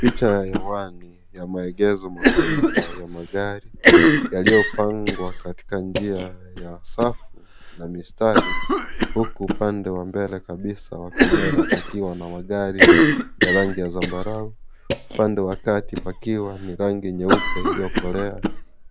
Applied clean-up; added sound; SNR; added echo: none; Cough; -3 dB; none.